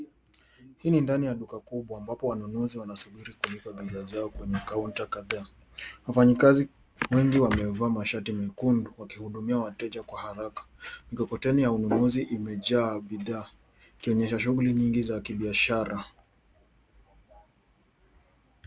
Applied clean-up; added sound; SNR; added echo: none; none; none; none.